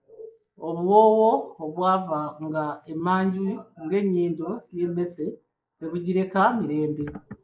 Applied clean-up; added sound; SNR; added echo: neural mask model Resemble Enhance denoiser.